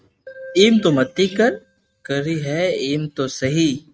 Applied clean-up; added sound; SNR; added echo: neural mask model RNNoise.